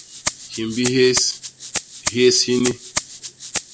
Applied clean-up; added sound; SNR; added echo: none; Rattle (instrument); 7 dB; none.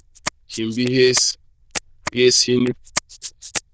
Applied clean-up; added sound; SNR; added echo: neural diffusion model UNIVERSE++.